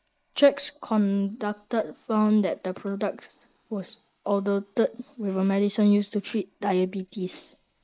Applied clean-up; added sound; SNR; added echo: neural mask model Resemble Enhance denoiser.